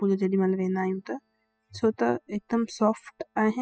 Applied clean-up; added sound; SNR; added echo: classical method spectral subtraction.